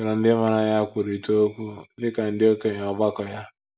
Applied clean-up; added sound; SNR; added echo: none; none; none; none.